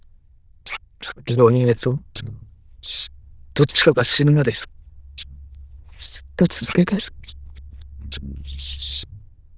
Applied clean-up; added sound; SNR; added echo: neural diffusion model UNIVERSE++.